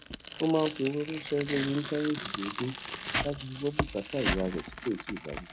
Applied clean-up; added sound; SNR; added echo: none; Tearing; 5 dB; none.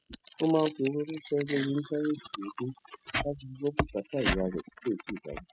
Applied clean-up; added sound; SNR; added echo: classical method spectral subtraction.